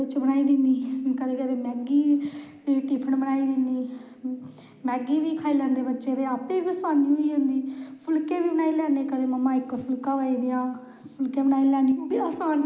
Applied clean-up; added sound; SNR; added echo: none; none; none; none.